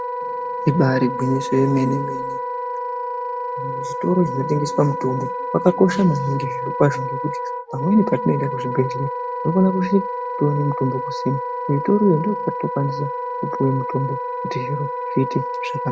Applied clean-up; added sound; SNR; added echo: none; Wind instrument, woodwind instrument; 5 dB; none.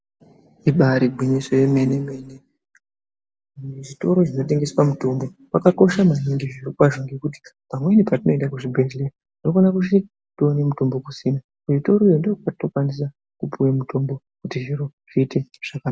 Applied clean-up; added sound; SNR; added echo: none; none; none; none.